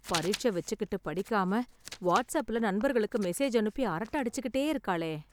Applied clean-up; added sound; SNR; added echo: none; Writing; 16 dB; none.